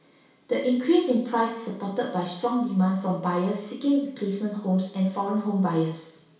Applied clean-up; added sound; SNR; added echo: none; none; none; reverberation time 0.6 s.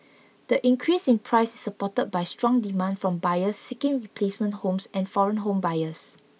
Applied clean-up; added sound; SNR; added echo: none; none; none; none.